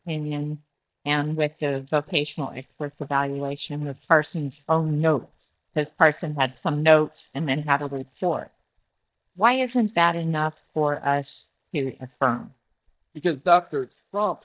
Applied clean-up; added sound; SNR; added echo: neural mask model DeepFilterNet 3.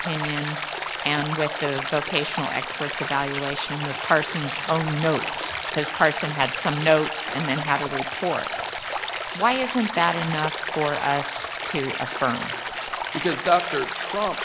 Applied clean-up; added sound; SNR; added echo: none; Stream; 4 dB; none.